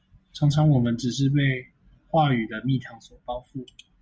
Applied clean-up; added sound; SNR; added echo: none; none; none; none.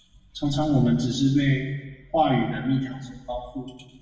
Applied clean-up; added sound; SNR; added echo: none; none; none; reverberation time 1.1 s.